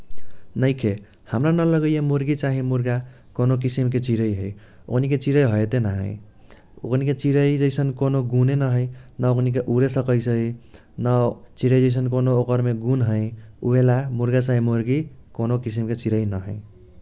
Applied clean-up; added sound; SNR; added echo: none; none; none; none.